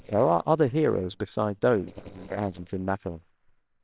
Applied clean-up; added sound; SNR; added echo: neural separator model SepFormer WHAMR!.